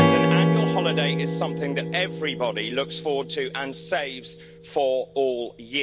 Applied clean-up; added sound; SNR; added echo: none; Strum; -1 dB; none.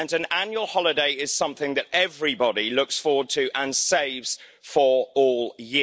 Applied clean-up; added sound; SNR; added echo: none; none; none; none.